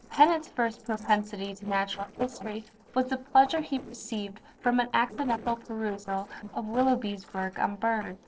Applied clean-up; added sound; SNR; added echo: neural separator model SepFormer DNS4.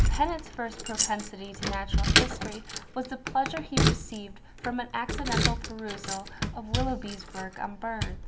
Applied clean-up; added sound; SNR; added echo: none; Keys jangling; -5 dB; reverberation time 0.8 s.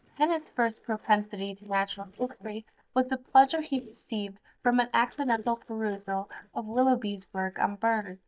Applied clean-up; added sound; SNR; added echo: neural mask model DeepFilterNet 3.